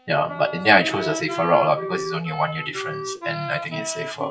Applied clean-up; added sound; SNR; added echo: classical method WPE with log-MMSE.